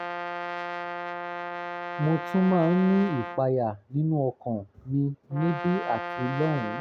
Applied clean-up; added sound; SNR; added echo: none; Brass instrument; 8 dB; none.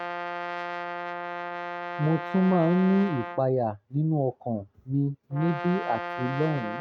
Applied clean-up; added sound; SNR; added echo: neural mask model RNNoise.